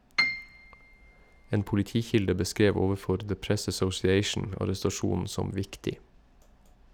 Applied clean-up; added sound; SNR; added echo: none; Piano; 5 dB; none.